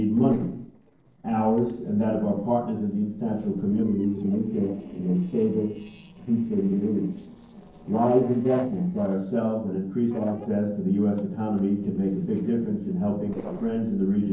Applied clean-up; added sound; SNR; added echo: neural separator model SepFormer DNS4.